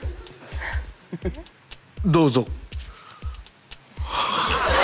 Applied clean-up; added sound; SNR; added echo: none; Drum kit; 8 dB; none.